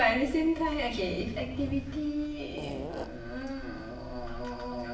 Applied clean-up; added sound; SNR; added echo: none; Fart / Drawer open or close; 10 dB; reverberation time 0.8 s.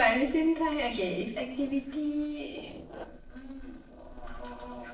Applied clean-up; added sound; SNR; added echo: neural separator model SepFormer DNS4.